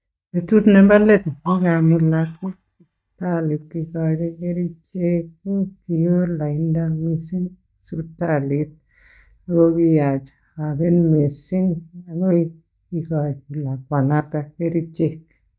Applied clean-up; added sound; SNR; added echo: neural mask model DeepFilterNet 3.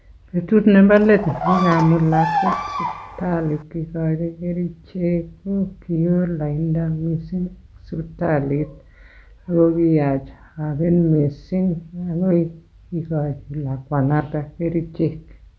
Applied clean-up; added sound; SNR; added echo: none; Bird vocalization, bird call, bird song; 4 dB; none.